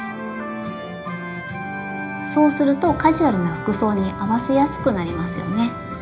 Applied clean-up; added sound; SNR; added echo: none; Organ; 17 dB; reverberation time 0.4 s.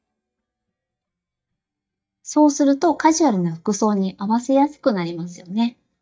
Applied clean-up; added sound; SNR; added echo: neural mask model DeepFilterNet 3.